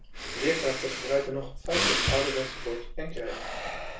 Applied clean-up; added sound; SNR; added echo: none; Breathing; 0 dB; reverberation time 0.2 s.